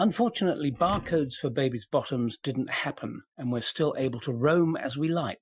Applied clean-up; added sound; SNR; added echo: classical method Wiener filter.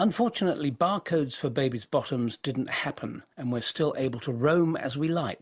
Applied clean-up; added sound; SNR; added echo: none; none; none; none.